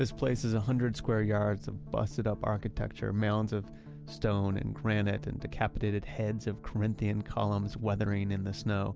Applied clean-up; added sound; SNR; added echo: none; none; none; none.